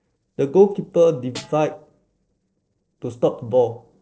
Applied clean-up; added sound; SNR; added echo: neural separator model SepFormer DNS4.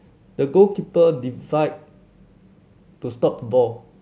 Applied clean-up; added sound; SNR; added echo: none; none; none; none.